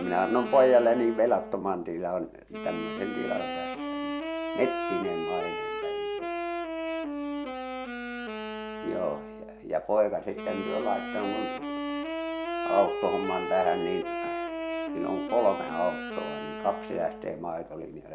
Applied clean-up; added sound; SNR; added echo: none; Wind instrument, woodwind instrument; 4 dB; none.